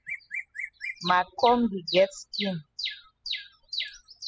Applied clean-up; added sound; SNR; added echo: classical method spectral subtraction.